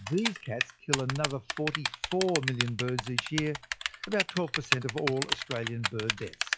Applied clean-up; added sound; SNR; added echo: classical method log-MMSE.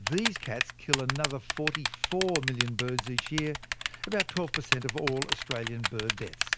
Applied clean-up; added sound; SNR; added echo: none; Typing; 0 dB; none.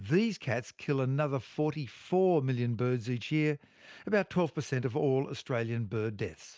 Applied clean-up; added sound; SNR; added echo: none; none; none; none.